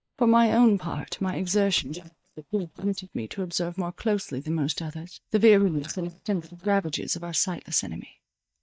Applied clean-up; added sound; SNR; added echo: neural mask model DeepFilterNet 3.